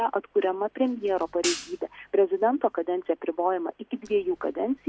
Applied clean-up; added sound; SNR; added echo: none; Hi-hat; 8 dB; none.